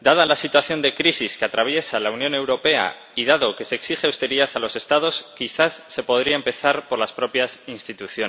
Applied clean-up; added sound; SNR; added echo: none; none; none; none.